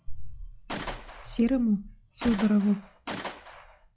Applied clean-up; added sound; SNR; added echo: classical method log-MMSE.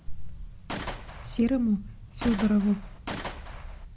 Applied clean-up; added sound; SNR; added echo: none; Gunshot, gunfire; 10 dB; none.